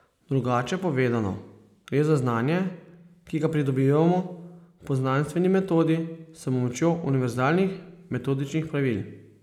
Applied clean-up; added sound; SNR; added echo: none; none; none; none.